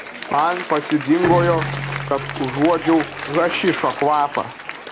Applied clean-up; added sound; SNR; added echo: none; Applause + Bowed string instrument; 7 dB; none.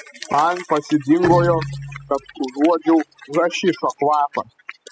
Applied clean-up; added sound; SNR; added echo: classical method spectral subtraction.